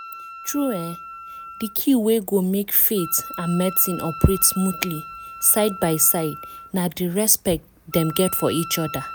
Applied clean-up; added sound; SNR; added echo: none; Wind instrument, woodwind instrument; 14 dB; none.